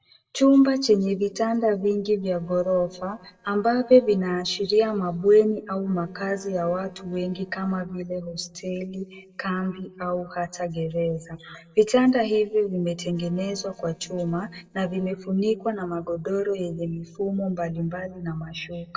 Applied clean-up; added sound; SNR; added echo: neural separator model SepFormer DNS4.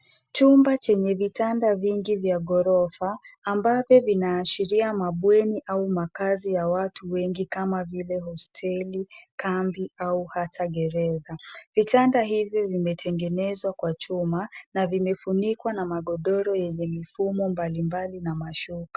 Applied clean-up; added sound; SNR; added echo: none; none; none; none.